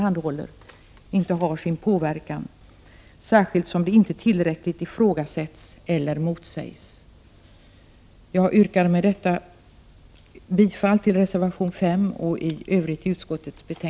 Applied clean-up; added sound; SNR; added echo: none; none; none; none.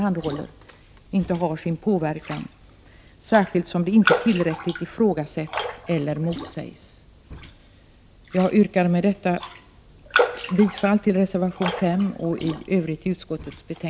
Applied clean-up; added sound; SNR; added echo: none; Raindrop; 8 dB; none.